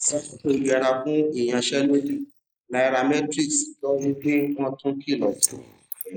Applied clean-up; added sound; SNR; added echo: neural mask model Resemble Enhance denoiser.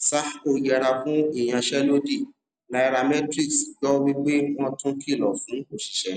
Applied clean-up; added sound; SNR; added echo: none; none; none; none.